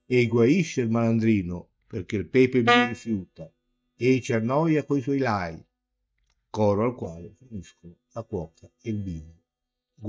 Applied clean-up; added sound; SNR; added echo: neural mask model DeepFilterNet 3.